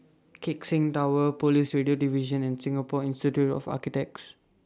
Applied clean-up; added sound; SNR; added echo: none; none; none; none.